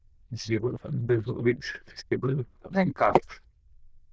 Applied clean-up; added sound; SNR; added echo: neural diffusion model UNIVERSE++.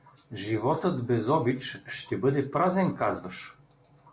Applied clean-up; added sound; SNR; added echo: none; none; none; none.